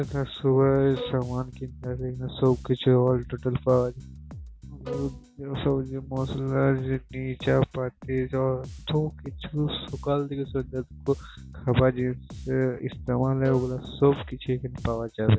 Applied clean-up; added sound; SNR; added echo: none; Bowed string instrument + Bass guitar; 15 dB; none.